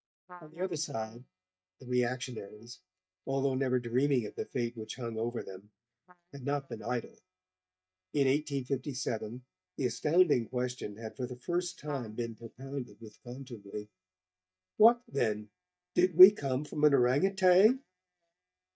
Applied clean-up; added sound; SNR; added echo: neural mask model DeepFilterNet 3.